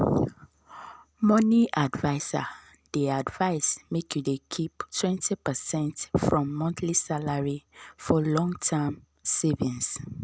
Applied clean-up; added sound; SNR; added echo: none; none; none; none.